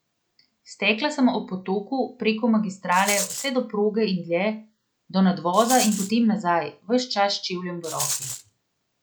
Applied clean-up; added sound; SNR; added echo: none; Rattle; 6 dB; none.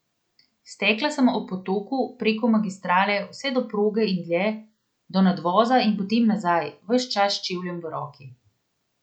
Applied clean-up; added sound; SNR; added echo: none; none; none; none.